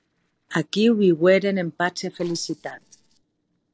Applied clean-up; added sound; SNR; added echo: neural separator model SepFormer DNS4.